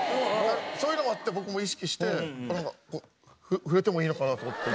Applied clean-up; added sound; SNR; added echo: none; none; none; none.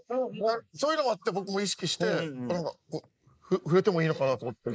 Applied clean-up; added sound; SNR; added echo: neural mask model Resemble Enhance denoiser.